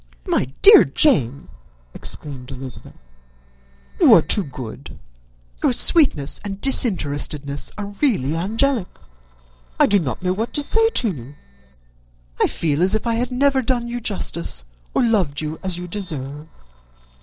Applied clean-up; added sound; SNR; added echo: neural separator model SepFormer DNS4.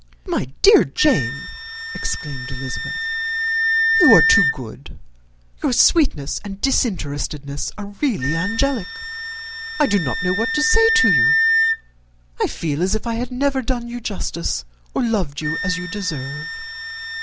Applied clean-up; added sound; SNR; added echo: none; Wind instrument, woodwind instrument; 3 dB; none.